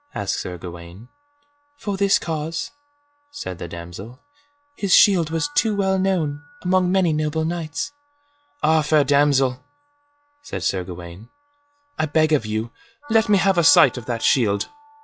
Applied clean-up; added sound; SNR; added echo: classical method log-MMSE.